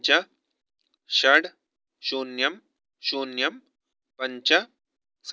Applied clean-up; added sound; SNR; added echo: none; none; none; none.